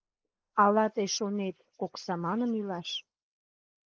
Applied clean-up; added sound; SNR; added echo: neural mask model Resemble Enhance denoiser.